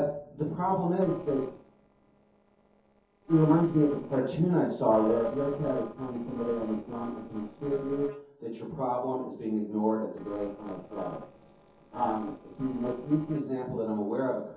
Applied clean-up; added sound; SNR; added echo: neural separator model SepFormer DNS4.